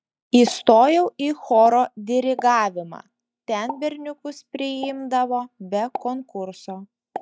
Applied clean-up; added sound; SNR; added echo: neural mask model DeepFilterNet 3.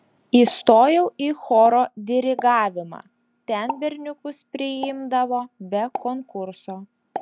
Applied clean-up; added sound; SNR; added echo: none; Explosion; 17 dB; none.